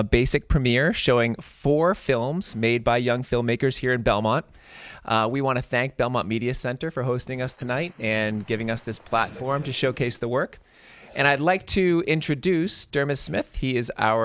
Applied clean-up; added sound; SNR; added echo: neural mask model Resemble Enhance denoiser.